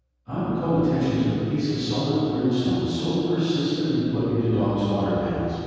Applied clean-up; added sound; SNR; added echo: none; none; none; reverberation time 2.2 s.